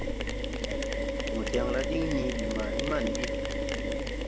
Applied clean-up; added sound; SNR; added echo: none; Mechanisms; -4 dB; none.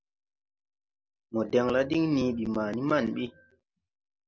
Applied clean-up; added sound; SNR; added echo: none; none; none; none.